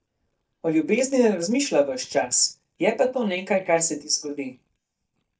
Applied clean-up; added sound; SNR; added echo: neural mask model DeepFilterNet 3.